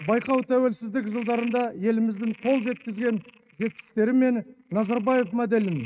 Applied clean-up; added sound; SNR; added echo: neural mask model RNNoise.